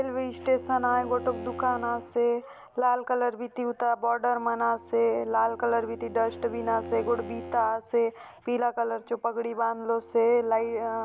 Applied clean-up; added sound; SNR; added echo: none; Bowed string instrument; 16 dB; none.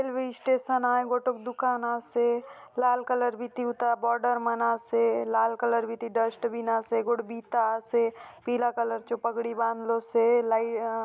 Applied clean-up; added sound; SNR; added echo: none; none; none; none.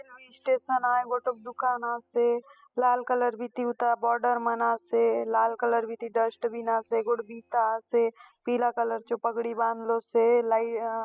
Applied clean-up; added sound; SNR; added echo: classical method spectral subtraction.